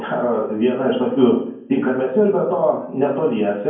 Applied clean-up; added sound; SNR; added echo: none; none; none; reverberation time 0.9 s.